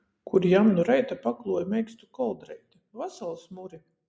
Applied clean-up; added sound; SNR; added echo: none; none; none; none.